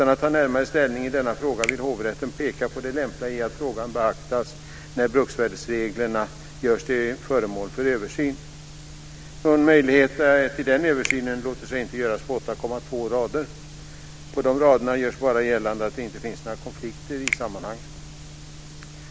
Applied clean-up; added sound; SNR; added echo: none; Finger snapping; 10 dB; none.